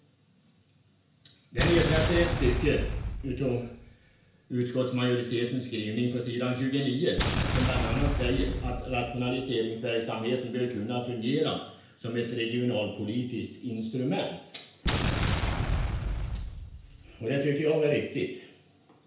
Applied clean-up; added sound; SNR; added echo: none; Explosion; 0 dB; reverberation time 0.5 s.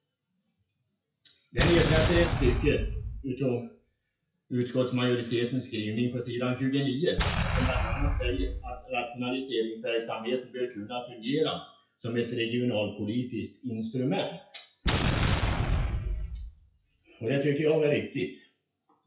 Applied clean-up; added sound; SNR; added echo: classical method WPE with log-MMSE.